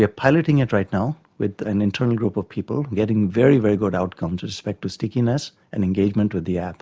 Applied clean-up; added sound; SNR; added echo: none; none; none; none.